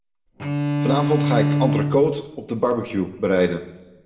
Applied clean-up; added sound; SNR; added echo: none; Bowed string instrument; 1 dB; reverberation time 0.8 s.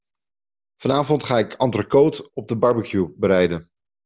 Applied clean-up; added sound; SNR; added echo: none; none; none; none.